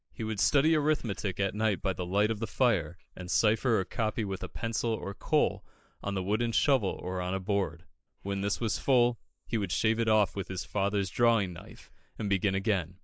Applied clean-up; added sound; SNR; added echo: neural mask model Resemble Enhance denoiser.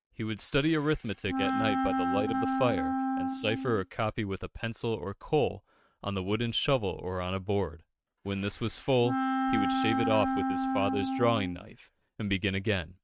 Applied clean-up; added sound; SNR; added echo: neural mask model RNNoise.